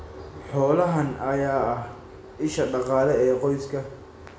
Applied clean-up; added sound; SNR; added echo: none; none; none; reverberation time 0.8 s.